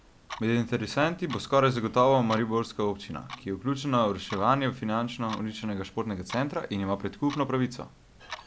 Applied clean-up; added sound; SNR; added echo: none; Clock; 18 dB; none.